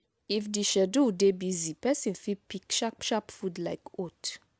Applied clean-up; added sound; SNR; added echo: none; none; none; none.